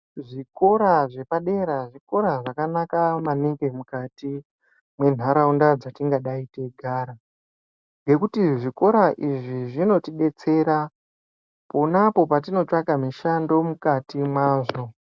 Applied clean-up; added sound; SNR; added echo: none; none; none; none.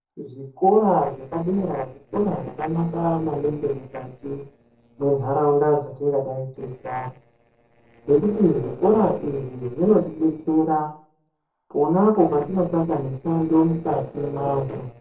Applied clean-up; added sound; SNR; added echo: neural separator model SepFormer DNS4.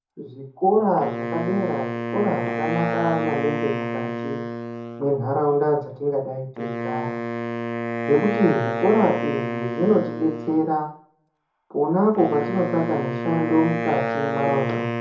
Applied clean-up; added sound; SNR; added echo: none; Wind instrument, woodwind instrument; 5 dB; reverberation time 0.5 s.